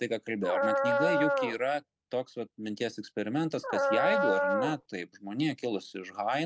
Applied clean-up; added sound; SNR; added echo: none; Dog; -5 dB; none.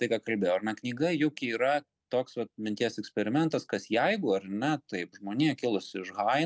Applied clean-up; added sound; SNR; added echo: none; none; none; none.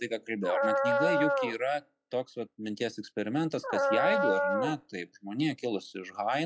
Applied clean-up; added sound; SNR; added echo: classical method log-MMSE.